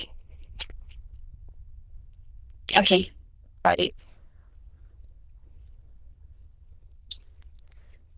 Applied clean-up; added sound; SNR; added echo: neural diffusion model UNIVERSE++.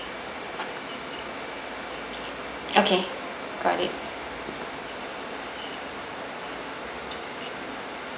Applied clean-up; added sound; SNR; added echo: none; none; none; none.